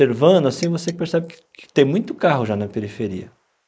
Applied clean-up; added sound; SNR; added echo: neural mask model Resemble Enhance denoiser.